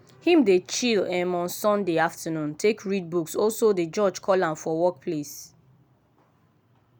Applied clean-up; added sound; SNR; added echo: none; none; none; none.